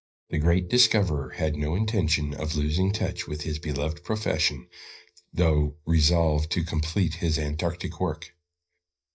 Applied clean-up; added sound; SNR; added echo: neural mask model DeepFilterNet 3.